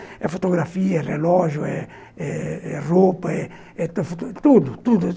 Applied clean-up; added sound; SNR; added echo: none; none; none; none.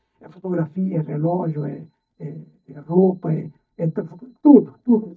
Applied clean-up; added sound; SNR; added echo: neural mask model DeepFilterNet 3.